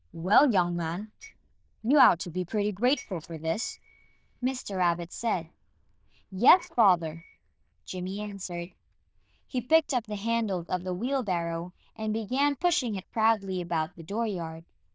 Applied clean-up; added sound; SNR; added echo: neural diffusion model UNIVERSE++.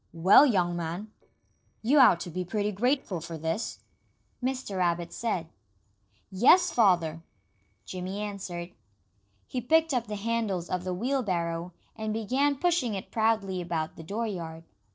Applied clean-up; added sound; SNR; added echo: neural separator model SepFormer DNS4.